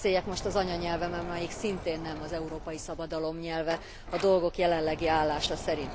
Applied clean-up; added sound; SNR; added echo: none; Sliding door; 10 dB; none.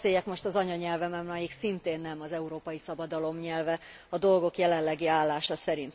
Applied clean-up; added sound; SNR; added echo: none; none; none; none.